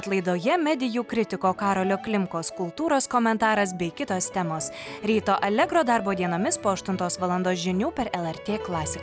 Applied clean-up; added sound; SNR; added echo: none; none; none; none.